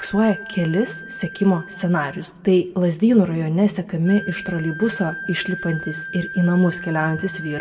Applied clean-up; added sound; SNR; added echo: none; Wind instrument, woodwind instrument; 14 dB; reverberation time 0.9 s.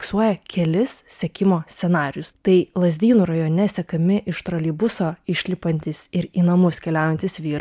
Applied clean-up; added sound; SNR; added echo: none; none; none; none.